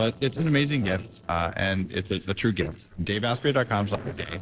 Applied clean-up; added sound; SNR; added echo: neural separator model SepFormer DNS4.